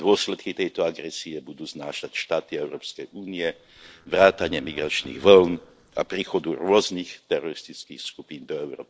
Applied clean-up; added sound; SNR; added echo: neural separator model SepFormer DNS4.